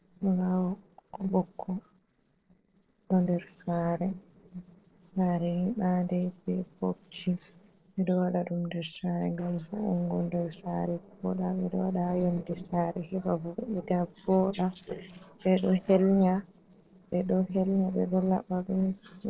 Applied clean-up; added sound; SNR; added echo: neural separator model SepFormer DNS4.